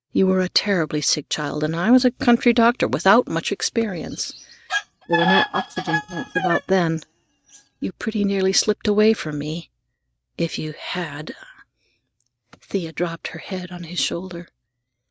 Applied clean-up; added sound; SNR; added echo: neural mask model RNNoise.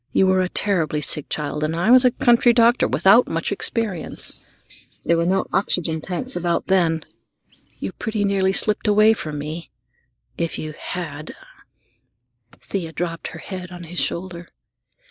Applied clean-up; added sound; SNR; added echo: neural mask model Resemble Enhance denoiser.